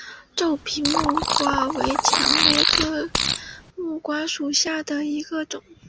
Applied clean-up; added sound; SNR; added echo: none; Fart + Liquid; -4 dB; none.